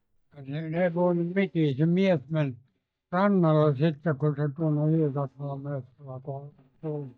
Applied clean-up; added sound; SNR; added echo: neural mask model DeepFilterNet 3.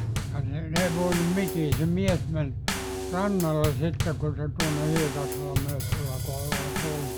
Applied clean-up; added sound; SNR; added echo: none; Bass drum / Snare drum / Drum kit; 1 dB; none.